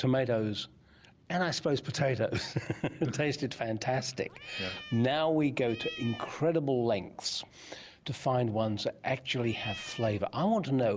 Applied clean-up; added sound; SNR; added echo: none; Cat; 14 dB; none.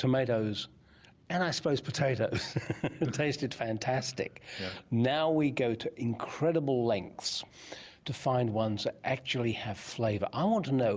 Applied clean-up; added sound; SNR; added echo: none; none; none; none.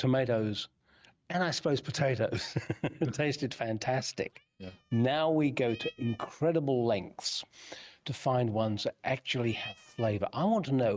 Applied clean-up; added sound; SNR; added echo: neural mask model RNNoise.